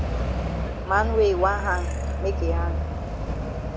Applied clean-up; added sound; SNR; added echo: none; Alarm / Truck; -1 dB; none.